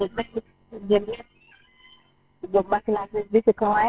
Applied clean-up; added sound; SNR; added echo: neural separator model SepFormer WHAMR!.